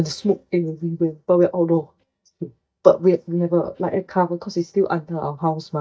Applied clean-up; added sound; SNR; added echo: neural mask model DeepFilterNet 3.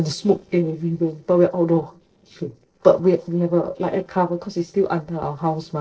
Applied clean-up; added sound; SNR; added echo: neural separator model SepFormer DNS4.